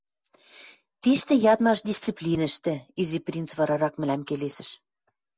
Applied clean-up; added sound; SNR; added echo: none; none; none; none.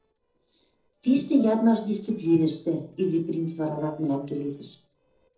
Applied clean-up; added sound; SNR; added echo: neural separator model SepFormer DNS4.